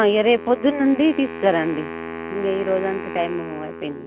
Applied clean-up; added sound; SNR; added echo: none; Wind instrument, woodwind instrument; 11 dB; none.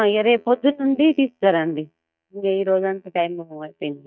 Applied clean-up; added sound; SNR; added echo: neural mask model DeepFilterNet 3.